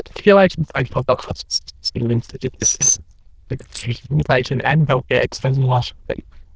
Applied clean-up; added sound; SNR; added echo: neural diffusion model UNIVERSE++.